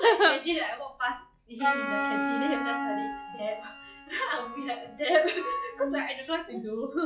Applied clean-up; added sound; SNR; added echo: classical method log-MMSE.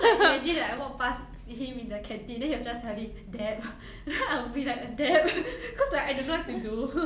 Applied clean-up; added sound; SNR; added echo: none; none; none; none.